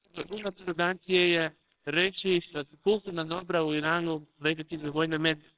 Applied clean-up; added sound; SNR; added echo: neural separator model SepFormer WHAMR!.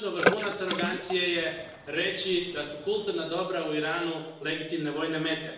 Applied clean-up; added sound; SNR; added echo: none; Water / Splash, splatter; 3 dB; reverberation time 0.9 s.